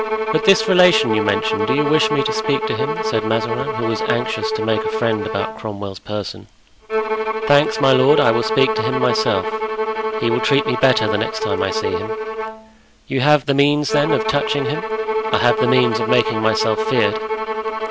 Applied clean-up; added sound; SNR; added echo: none; Bowed string instrument; 2 dB; none.